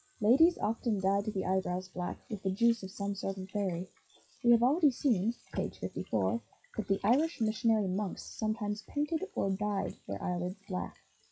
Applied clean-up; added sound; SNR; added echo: classical method WPE with log-MMSE.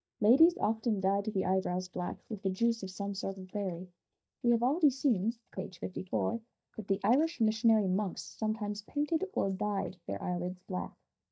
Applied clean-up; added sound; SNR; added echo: neural mask model DeepFilterNet 3.